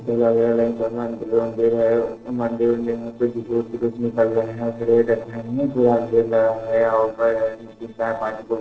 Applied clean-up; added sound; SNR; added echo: neural separator model SepFormer DNS4.